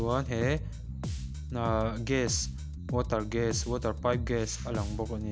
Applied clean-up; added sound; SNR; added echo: none; Bass guitar; 4 dB; none.